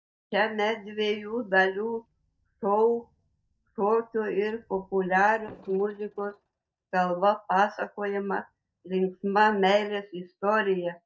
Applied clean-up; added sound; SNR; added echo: neural mask model DeepFilterNet 3.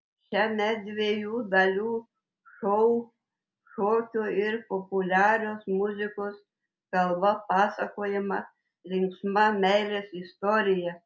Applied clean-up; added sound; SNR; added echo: none; none; none; none.